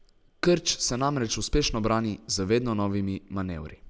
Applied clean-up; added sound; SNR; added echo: none; none; none; none.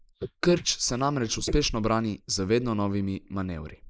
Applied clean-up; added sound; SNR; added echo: neural mask model Resemble Enhance denoiser.